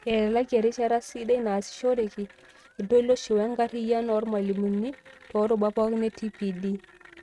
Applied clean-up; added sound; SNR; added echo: neural mask model RNNoise.